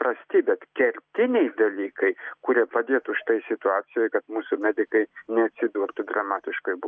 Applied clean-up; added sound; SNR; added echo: none; none; none; none.